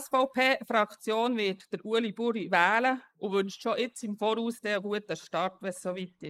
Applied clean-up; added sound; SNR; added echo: neural mask model Resemble Enhance denoiser.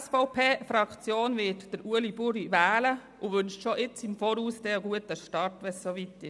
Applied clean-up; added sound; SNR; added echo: none; none; none; none.